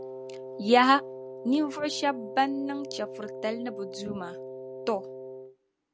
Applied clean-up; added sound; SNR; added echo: none; Wind instrument, woodwind instrument; 11 dB; none.